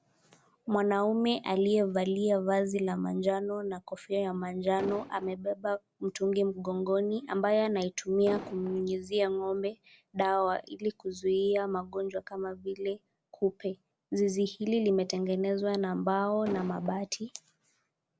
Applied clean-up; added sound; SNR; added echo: none; Explosion; 11 dB; none.